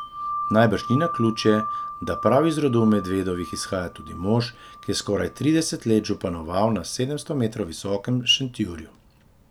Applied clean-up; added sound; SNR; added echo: none; Wind chime; 12 dB; none.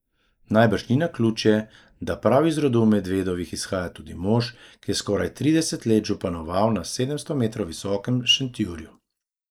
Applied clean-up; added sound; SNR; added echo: neural mask model Resemble Enhance denoiser.